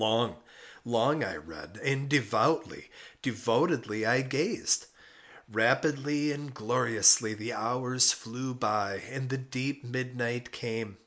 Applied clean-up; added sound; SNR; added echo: none; none; none; none.